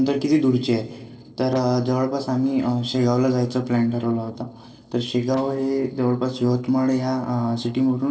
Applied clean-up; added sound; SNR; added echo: neural separator model SepFormer DNS4.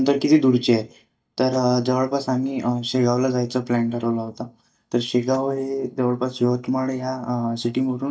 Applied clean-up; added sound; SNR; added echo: neural mask model DeepFilterNet 3.